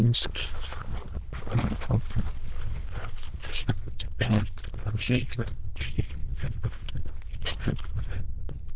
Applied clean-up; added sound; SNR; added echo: neural diffusion model UNIVERSE++.